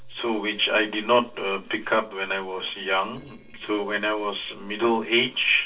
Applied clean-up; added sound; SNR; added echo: neural separator model SepFormer DNS4.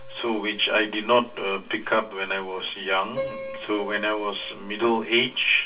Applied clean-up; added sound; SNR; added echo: none; Piano; 15 dB; reverberation time 0.2 s.